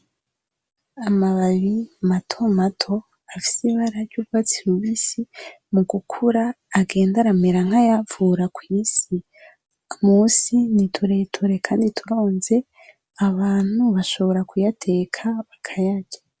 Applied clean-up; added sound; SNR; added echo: none; none; none; none.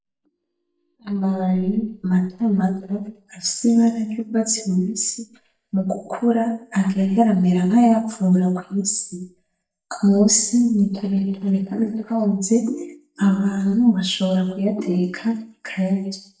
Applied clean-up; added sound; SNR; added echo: neural mask model DeepFilterNet 3.